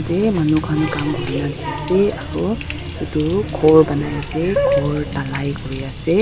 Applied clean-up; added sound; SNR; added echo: none; Water tap, faucet; 5 dB; none.